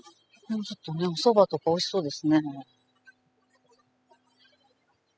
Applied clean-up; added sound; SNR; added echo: classical method spectral subtraction.